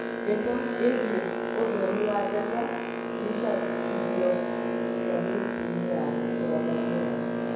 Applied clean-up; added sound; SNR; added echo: none; Boat, Water vehicle; -2 dB; reverberation time 1.0 s.